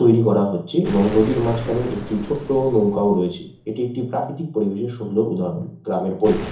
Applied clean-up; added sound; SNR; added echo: none; Explosion; 15 dB; reverberation time 0.7 s.